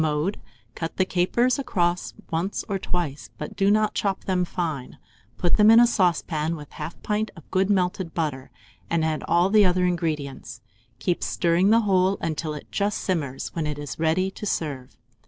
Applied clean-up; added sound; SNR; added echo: none; none; none; none.